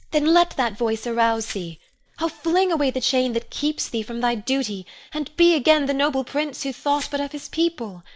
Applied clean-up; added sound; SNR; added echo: none; Glass; 20 dB; none.